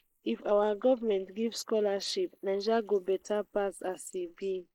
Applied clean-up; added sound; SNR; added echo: neural mask model Resemble Enhance denoiser.